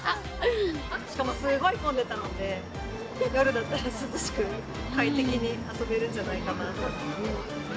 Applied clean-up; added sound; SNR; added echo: none; none; none; none.